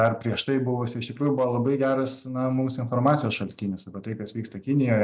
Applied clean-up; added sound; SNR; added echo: none; none; none; none.